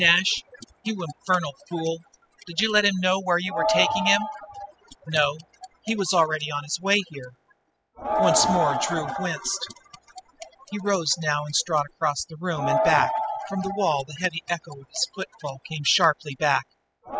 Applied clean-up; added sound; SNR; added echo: classical method spectral subtraction.